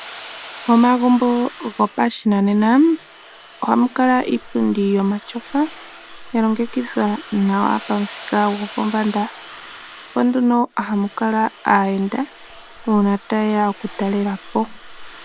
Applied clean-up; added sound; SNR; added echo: none; Domestic sounds, home sounds; 17 dB; none.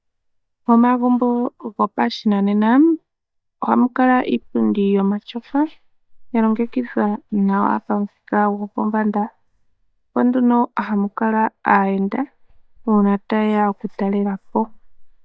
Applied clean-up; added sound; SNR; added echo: neural mask model DeepFilterNet 3.